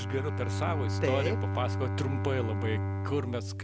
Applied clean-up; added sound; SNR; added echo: none; Bowed string instrument; -2 dB; none.